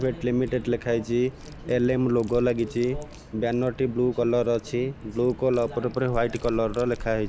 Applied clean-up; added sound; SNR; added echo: none; Subway, metro, underground + Chewing, mastication; 15 dB; none.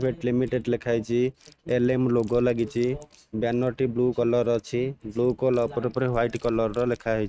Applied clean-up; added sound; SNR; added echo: neural mask model RNNoise.